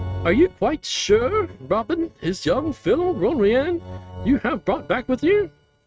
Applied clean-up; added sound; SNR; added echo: neural mask model RNNoise.